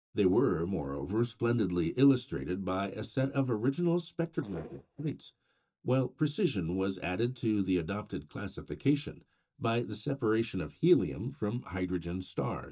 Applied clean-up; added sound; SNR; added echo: neural mask model DeepFilterNet 3.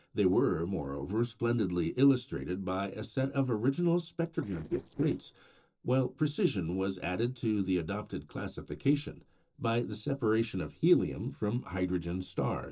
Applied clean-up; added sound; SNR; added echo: neural separator model SepFormer DNS4.